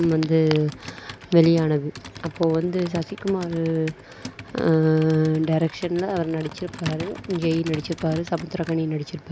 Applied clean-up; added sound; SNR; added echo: none; Computer keyboard; 17 dB; none.